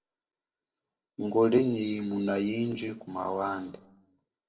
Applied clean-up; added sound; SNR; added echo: neural separator model SepFormer DNS4.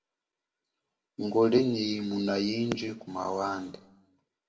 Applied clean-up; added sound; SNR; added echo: none; Fireworks; 12 dB; reverberation time 0.6 s.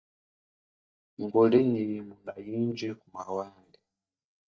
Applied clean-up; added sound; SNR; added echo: neural mask model DeepFilterNet 3.